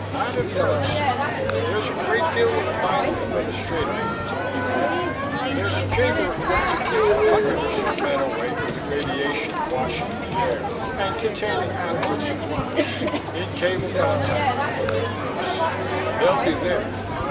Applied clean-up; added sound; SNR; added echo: none; Crowd; -5 dB; reverberation time 1.6 s.